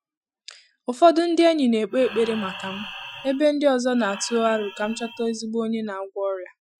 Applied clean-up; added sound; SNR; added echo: classical method Wiener filter.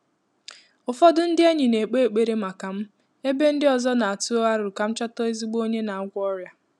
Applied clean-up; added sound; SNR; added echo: none; none; none; none.